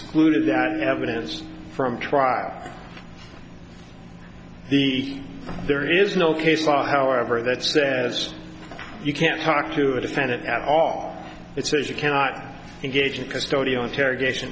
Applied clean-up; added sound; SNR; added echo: none; none; none; none.